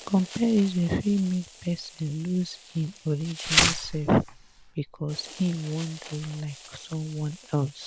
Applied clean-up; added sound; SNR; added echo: none; Insect; 4 dB; none.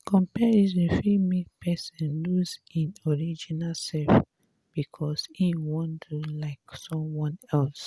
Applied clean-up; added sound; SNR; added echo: none; none; none; none.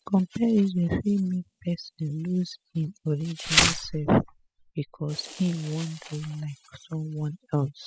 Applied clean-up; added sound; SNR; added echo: classical method spectral subtraction.